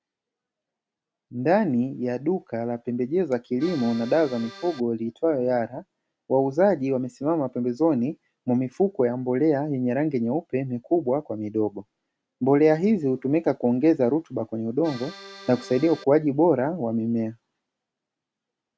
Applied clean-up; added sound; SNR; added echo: none; Accordion; 17 dB; none.